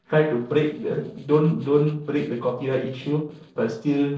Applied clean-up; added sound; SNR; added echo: neural separator model SepFormer DNS4.